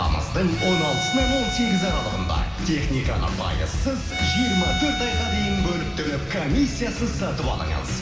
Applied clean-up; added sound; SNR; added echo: none; Bowed string instrument; 8 dB; reverberation time 2.1 s.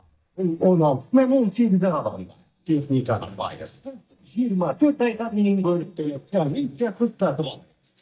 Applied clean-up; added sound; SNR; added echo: neural mask model DeepFilterNet 3.